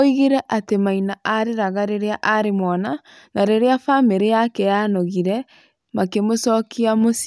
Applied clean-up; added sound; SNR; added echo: none; none; none; none.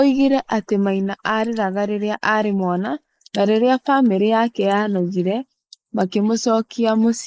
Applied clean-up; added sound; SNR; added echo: neural mask model Resemble Enhance denoiser.